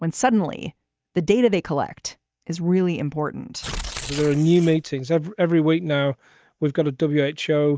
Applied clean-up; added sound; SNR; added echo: neural mask model DeepFilterNet 3.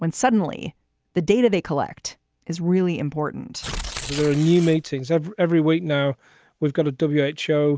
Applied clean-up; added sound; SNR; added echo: none; Tearing; 11 dB; none.